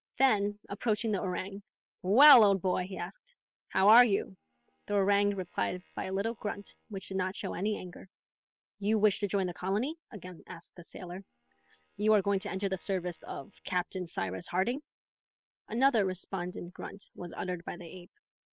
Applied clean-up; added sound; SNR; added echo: neural separator model SepFormer WHAM!.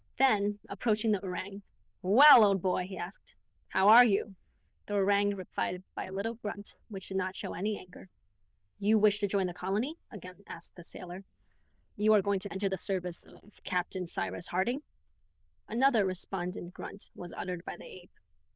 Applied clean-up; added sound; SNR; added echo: neural diffusion model UNIVERSE++.